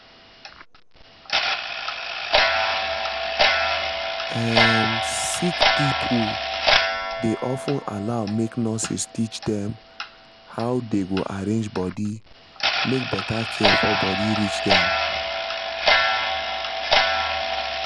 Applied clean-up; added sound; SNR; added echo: none; Clock; -4 dB; none.